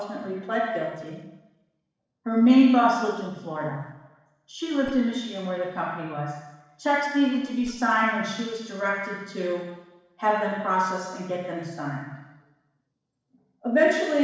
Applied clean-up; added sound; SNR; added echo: neural separator model SepFormer DNS4.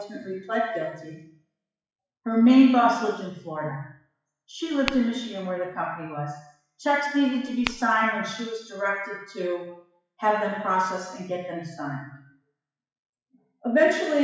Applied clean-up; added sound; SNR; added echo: classical method WPE with log-MMSE.